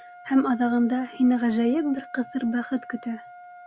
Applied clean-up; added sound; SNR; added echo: none; Trumpet; 20 dB; none.